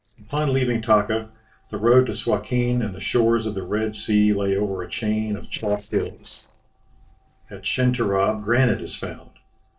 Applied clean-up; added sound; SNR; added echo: neural separator model SepFormer DNS4.